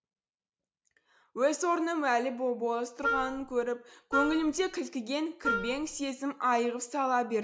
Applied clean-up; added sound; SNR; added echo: none; Wind instrument, woodwind instrument; 3 dB; none.